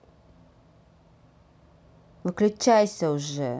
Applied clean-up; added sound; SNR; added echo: none; none; none; none.